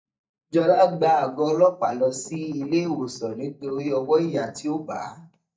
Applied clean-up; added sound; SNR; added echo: neural mask model DeepFilterNet 3.